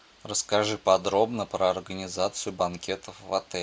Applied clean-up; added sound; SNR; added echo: none; none; none; none.